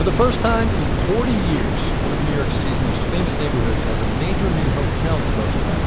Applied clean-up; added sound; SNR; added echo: none; Water; -4 dB; none.